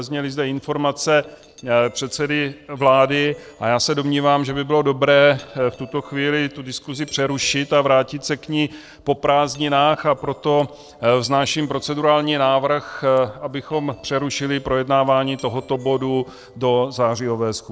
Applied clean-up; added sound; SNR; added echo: neural separator model SepFormer DNS4.